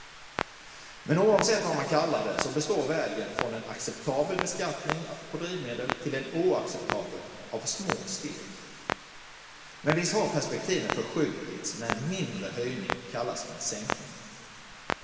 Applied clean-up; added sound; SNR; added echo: none; Clock; 8 dB; reverberation time 2.4 s.